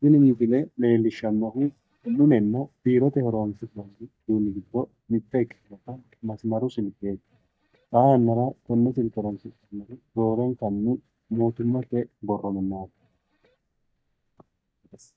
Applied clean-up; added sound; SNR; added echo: neural mask model DeepFilterNet 3.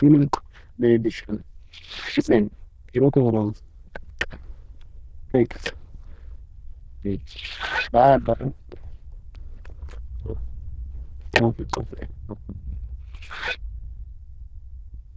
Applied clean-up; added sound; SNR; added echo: neural diffusion model UNIVERSE++.